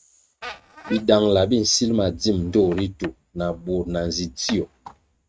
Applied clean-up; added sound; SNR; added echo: neural mask model RNNoise.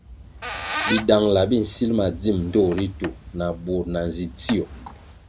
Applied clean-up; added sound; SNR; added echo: none; Squeak; 11 dB; none.